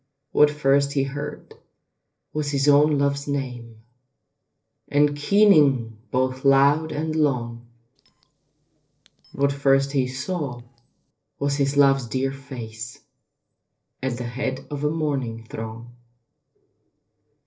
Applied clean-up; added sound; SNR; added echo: neural separator model SepFormer DNS4.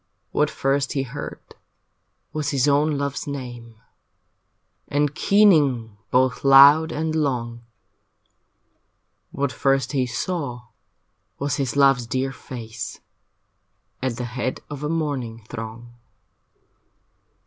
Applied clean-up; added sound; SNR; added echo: none; none; none; none.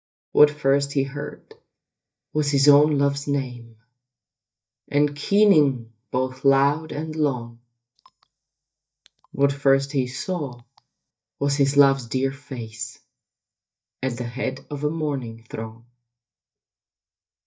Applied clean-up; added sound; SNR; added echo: neural mask model DeepFilterNet 3.